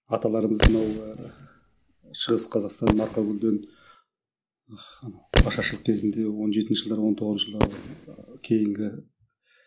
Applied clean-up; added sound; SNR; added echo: none; Fireworks; 1 dB; none.